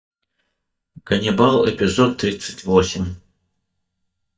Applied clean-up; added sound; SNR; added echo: neural mask model DeepFilterNet 3.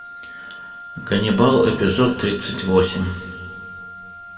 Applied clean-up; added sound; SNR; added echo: none; Wind instrument, woodwind instrument; 15 dB; reverberation time 1.8 s.